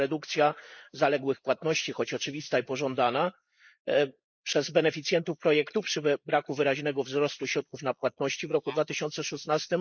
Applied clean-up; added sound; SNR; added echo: neural mask model Resemble Enhance denoiser.